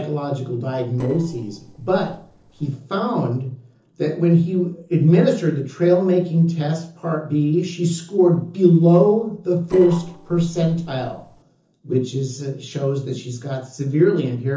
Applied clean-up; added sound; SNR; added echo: neural separator model SepFormer DNS4.